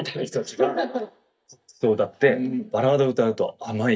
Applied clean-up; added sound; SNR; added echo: neural mask model DeepFilterNet 3.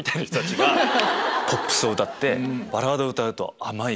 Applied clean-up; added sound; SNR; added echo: none; none; none; none.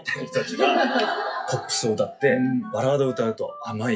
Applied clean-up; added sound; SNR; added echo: classical method WPE with log-MMSE.